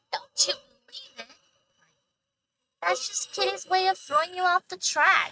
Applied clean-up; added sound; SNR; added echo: neural mask model RNNoise.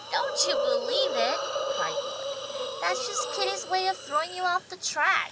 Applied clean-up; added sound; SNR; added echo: none; Hiss; 2 dB; none.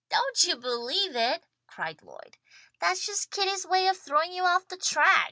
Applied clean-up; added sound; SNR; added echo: none; none; none; none.